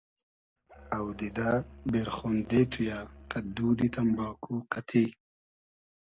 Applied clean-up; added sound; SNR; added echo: none; Musical instrument; 19 dB; none.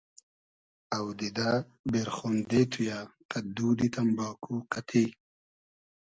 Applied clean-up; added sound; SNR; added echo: none; none; none; none.